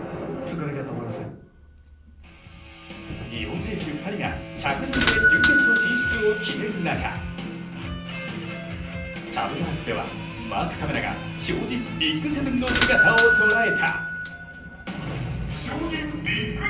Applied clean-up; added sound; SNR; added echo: none; Doorbell; -1 dB; reverberation time 0.6 s.